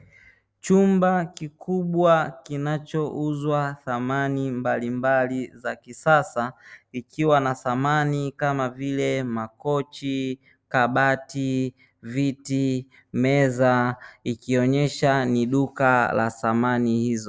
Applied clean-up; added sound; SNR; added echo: none; none; none; none.